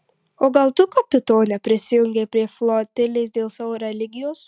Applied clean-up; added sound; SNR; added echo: none; none; none; none.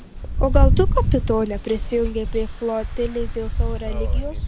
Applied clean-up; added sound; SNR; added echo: none; Rain; -3 dB; none.